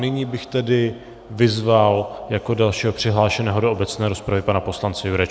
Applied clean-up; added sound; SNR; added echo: none; none; none; none.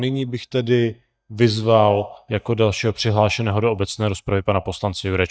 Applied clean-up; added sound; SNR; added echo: neural mask model DeepFilterNet 3.